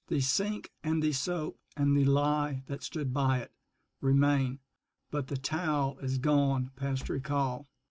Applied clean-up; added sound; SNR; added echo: none; none; none; none.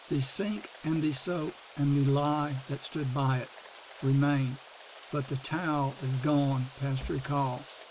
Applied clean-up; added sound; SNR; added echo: none; Rain; 18 dB; none.